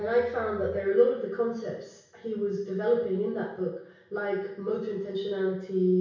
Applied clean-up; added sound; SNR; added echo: none; none; none; reverberation time 0.6 s.